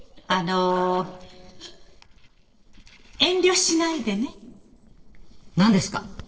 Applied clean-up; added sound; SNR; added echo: neural separator model SepFormer DNS4.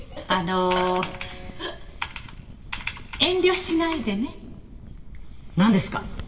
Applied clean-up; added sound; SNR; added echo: none; Crackle; 15 dB; reverberation time 1.3 s.